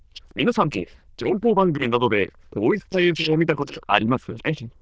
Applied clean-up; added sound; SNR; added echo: neural diffusion model UNIVERSE++.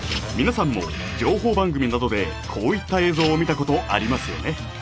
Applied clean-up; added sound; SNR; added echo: none; Printer; 12 dB; none.